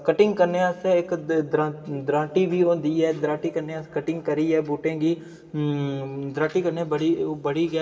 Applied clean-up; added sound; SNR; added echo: none; none; none; reverberation time 1.4 s.